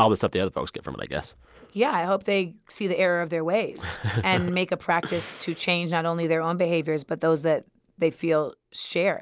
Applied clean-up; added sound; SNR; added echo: none; none; none; none.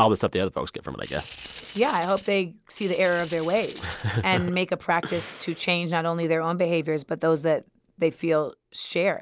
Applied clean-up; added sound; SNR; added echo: none; Tambourine; 18 dB; none.